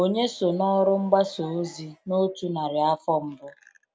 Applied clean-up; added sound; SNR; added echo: none; none; none; none.